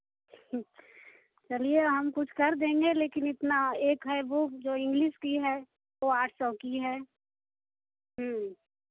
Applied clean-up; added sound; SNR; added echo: none; none; none; none.